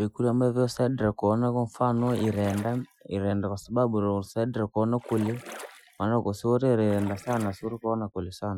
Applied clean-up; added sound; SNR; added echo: classical method Wiener filter.